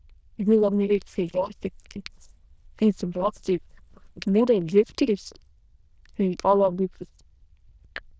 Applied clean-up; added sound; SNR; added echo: neural diffusion model UNIVERSE++.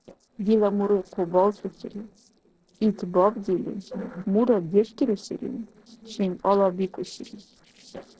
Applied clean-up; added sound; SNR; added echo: neural separator model SepFormer DNS4.